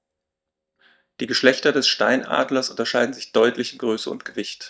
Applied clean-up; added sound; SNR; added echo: neural mask model DeepFilterNet 3.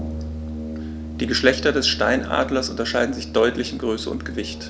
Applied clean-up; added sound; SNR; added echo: none; Brass instrument; 9 dB; none.